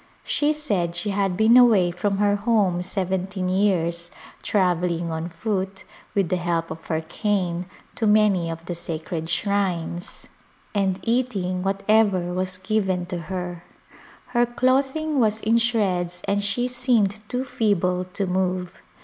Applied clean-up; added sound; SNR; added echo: none; none; none; none.